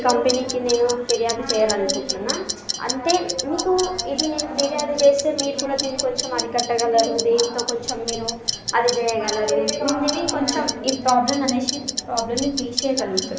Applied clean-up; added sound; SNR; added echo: none; Clock; 7 dB; none.